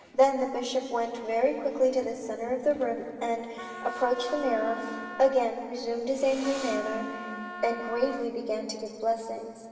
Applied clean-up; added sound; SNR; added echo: none; Wind instrument, woodwind instrument; 12 dB; reverberation time 2.6 s.